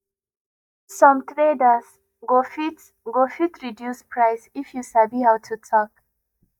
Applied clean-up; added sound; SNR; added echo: neural mask model DeepFilterNet 3.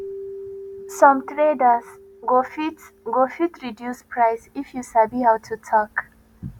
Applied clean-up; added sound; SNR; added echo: none; Keyboard (musical); 19 dB; none.